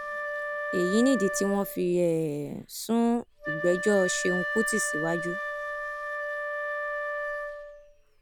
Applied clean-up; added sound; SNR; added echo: none; Wind instrument, woodwind instrument; 4 dB; none.